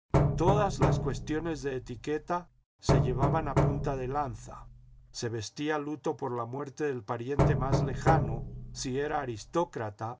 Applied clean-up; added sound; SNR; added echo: none; Knock; -3 dB; none.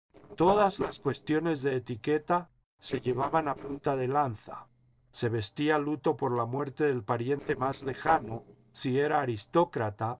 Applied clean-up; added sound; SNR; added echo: neural separator model SepFormer DNS4.